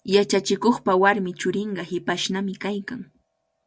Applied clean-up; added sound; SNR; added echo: none; none; none; none.